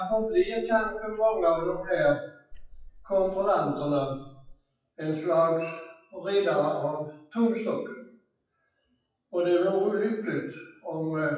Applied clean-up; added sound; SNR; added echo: classical method WPE with log-MMSE.